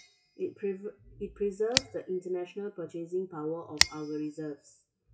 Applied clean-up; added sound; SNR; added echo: classical method WPE with log-MMSE.